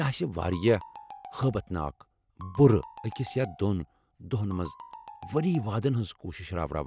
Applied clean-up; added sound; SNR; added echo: none; Marimba, xylophone; 19 dB; none.